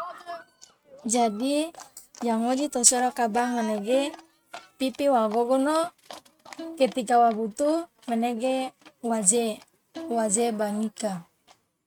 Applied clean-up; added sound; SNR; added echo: neural mask model RNNoise.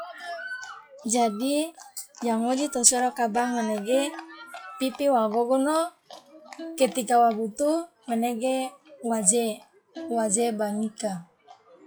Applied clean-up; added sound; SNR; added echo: classical method log-MMSE.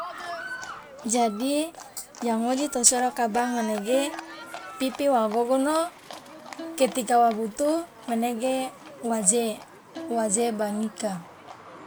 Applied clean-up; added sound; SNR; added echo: none; Livestock, farm animals, working animals + Bowed string instrument; 14 dB; none.